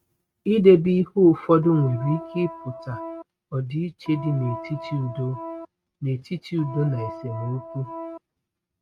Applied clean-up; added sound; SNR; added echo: neural mask model RNNoise.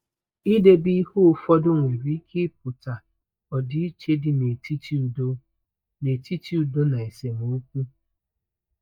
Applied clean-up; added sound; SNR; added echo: neural mask model DeepFilterNet 3.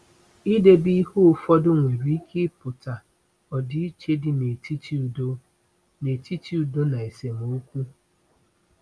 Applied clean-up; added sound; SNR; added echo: none; none; none; none.